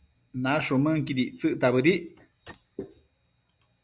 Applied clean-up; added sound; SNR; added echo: none; none; none; none.